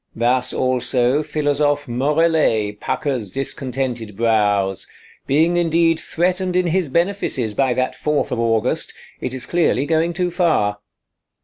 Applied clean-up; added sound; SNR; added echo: none; none; none; none.